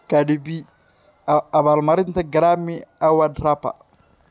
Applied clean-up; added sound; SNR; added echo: none; none; none; none.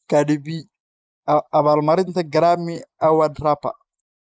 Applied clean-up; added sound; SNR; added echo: neural mask model Resemble Enhance denoiser.